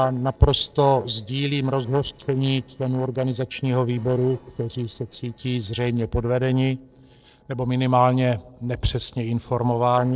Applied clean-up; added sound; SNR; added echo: neural separator model SepFormer DNS4.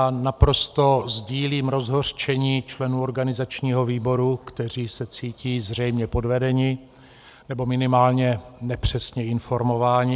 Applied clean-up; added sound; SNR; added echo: none; none; none; none.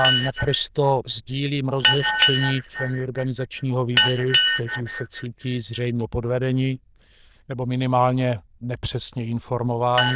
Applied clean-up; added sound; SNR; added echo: neural diffusion model UNIVERSE++.